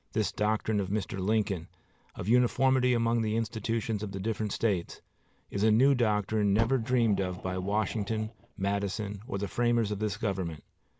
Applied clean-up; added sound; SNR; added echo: none; Fire; 12 dB; none.